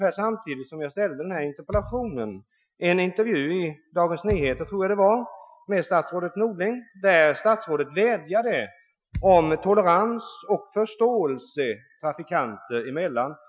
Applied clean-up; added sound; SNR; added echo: classical method Wiener filter.